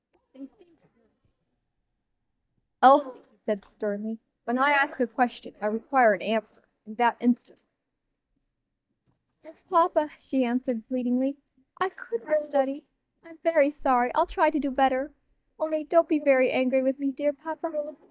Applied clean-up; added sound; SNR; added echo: neural mask model DeepFilterNet 3.